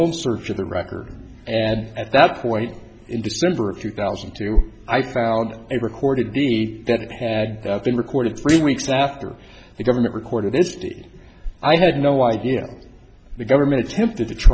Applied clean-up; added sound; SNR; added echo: none; Thump, thud; 16 dB; none.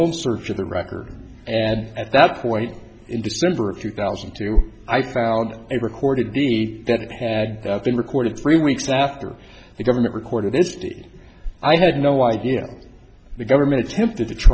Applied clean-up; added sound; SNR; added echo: none; none; none; none.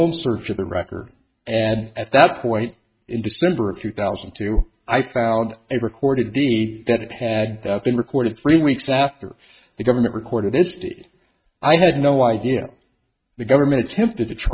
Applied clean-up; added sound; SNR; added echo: neural mask model RNNoise.